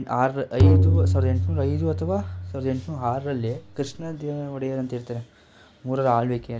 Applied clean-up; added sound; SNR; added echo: none; Tabla; -4 dB; none.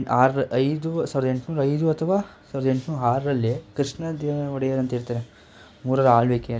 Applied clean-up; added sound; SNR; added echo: none; none; none; none.